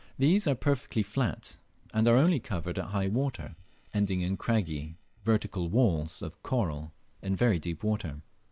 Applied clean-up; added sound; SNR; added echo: neural mask model Resemble Enhance denoiser.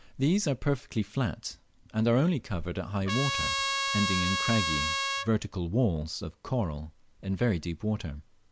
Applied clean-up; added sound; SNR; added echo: none; Trumpet; 1 dB; none.